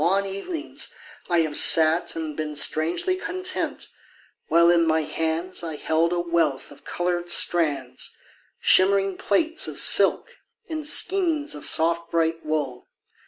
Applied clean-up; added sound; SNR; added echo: none; none; none; none.